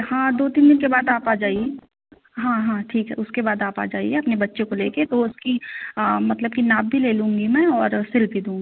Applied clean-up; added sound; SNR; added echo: none; none; none; none.